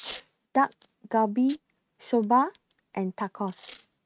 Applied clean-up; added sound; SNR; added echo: neural mask model RNNoise.